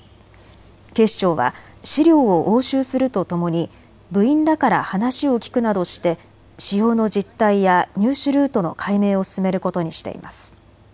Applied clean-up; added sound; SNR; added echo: none; none; none; none.